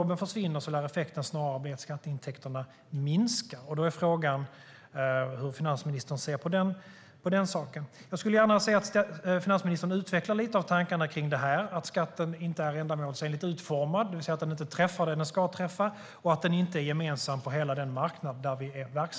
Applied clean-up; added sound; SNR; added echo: none; none; none; none.